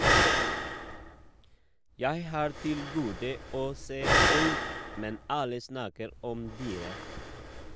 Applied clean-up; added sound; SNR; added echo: none; Breathing; -4 dB; none.